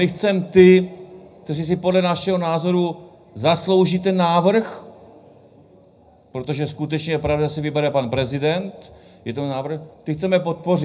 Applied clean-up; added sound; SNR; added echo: none; none; none; reverberation time 0.4 s.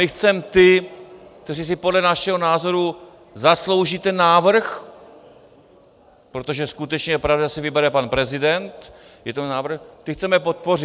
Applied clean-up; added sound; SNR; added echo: none; none; none; none.